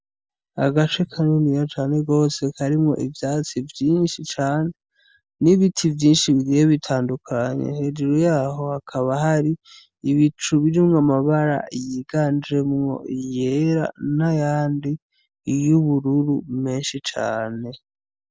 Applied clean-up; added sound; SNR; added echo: none; none; none; none.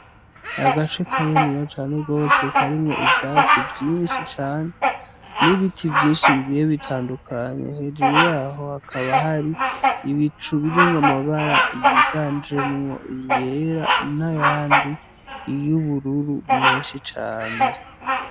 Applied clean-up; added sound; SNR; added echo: none; Bird vocalization, bird call, bird song; -1 dB; none.